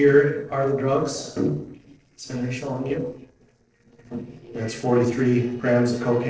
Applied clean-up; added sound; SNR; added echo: neural separator model SepFormer DNS4.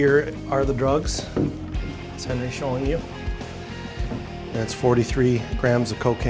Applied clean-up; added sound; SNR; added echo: none; none; none; none.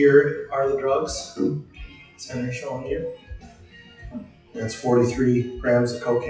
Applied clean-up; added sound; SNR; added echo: classical method WPE with log-MMSE.